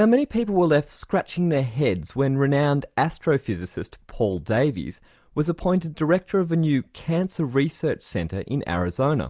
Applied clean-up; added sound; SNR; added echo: none; none; none; none.